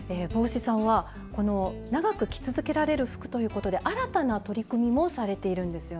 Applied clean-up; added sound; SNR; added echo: none; Bowed string instrument; 18 dB; none.